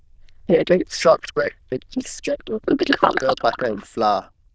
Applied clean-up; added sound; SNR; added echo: neural diffusion model UNIVERSE++.